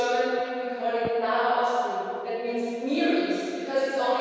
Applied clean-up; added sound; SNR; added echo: none; Telephone; 15 dB; reverberation time 2.2 s.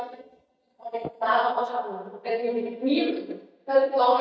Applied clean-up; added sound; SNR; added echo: neural mask model DeepFilterNet 3.